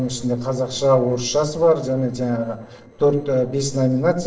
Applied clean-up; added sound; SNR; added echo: neural separator model SepFormer DNS4.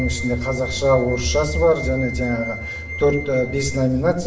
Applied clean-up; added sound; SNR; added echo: none; Wind instrument, woodwind instrument; 12 dB; reverberation time 0.6 s.